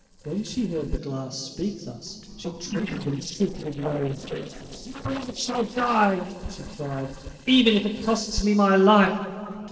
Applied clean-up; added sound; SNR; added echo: neural separator model SepFormer DNS4.